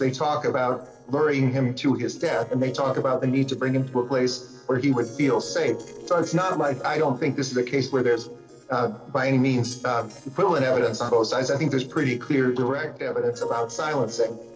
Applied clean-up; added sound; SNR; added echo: neural separator model SepFormer DNS4.